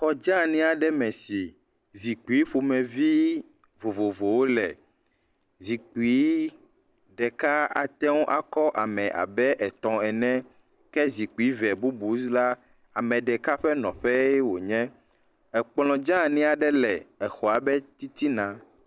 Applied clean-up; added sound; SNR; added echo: none; none; none; none.